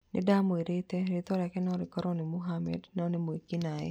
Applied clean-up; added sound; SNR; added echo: none; none; none; none.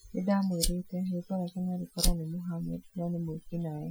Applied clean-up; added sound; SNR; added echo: classical method Wiener filter.